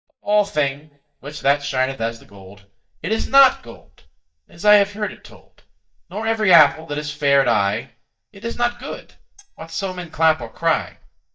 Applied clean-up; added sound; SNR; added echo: neural mask model DeepFilterNet 3.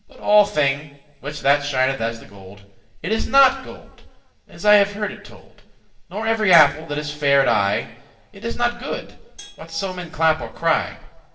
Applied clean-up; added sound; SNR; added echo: neural separator model SepFormer DNS4.